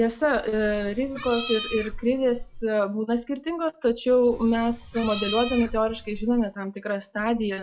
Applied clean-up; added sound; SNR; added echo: classical method log-MMSE.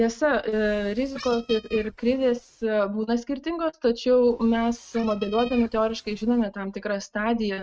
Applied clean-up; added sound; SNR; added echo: neural mask model RNNoise.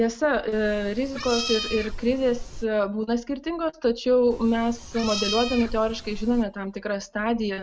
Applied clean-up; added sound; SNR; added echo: none; Meow; 8 dB; none.